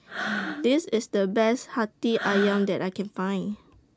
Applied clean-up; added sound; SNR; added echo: none; Breathing; 10 dB; none.